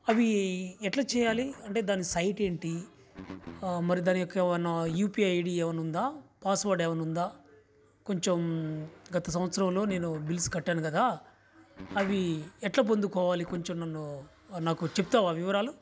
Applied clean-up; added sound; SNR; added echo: none; Guitar + Clapping; 18 dB; none.